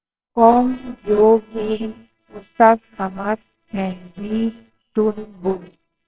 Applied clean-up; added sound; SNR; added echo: neural separator model SepFormer WHAMR!.